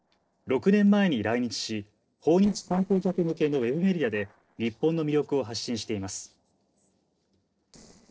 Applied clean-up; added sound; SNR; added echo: neural separator model SepFormer DNS4.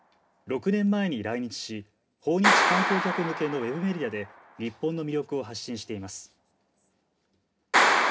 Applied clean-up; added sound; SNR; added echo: none; Clapping; -1 dB; reverberation time 0.3 s.